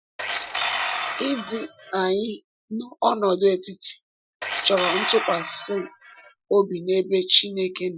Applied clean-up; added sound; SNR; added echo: classical method Wiener filter.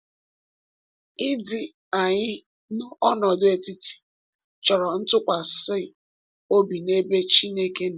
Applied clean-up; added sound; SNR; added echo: none; none; none; none.